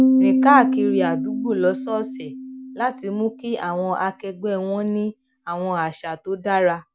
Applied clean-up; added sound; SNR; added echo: none; Piano; 2 dB; none.